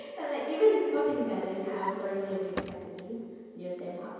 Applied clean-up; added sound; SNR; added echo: none; Drawer open or close; 14 dB; reverberation time 2.2 s.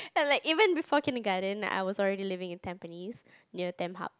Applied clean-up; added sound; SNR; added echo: none; none; none; none.